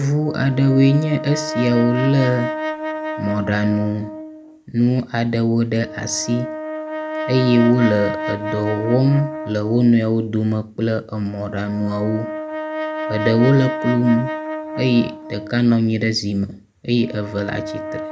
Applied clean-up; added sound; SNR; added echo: none; Brass instrument; 9 dB; none.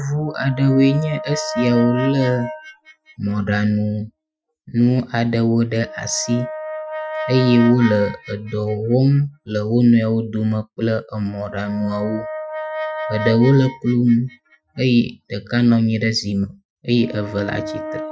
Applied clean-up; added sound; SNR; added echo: classical method Wiener filter.